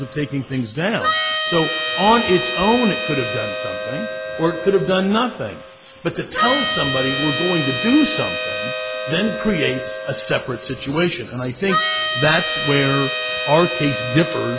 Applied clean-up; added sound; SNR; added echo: none; Harmonica; 4 dB; none.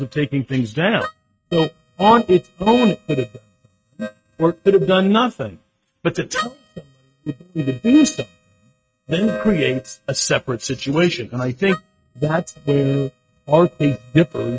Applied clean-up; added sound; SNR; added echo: neural mask model RNNoise.